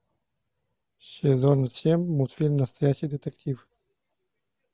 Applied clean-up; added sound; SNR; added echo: none; none; none; none.